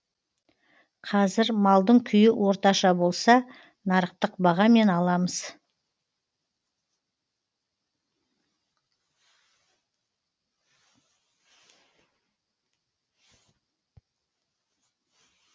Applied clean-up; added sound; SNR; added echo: none; none; none; none.